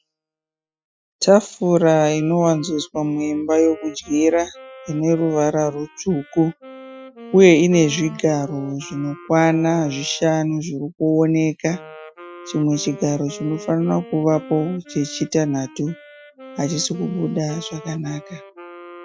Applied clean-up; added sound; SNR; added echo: classical method Wiener filter.